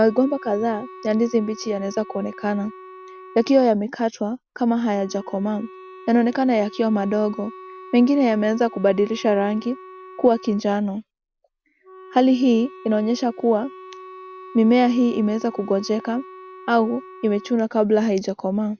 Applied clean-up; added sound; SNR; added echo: none; Wind instrument, woodwind instrument; 20 dB; none.